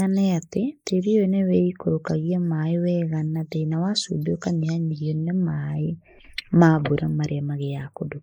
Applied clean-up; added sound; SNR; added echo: neural mask model Resemble Enhance denoiser.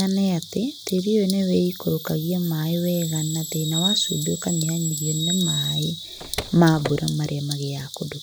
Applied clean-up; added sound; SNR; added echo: none; Car + Bird vocalization, bird call, bird song; 8 dB; none.